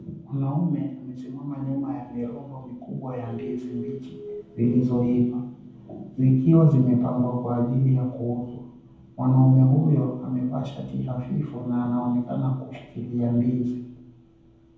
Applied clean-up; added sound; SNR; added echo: none; Alarm; 14 dB; reverberation time 0.9 s.